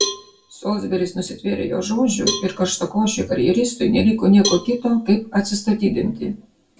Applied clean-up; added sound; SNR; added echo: none; Cowbell; 11 dB; reverberation time 0.2 s.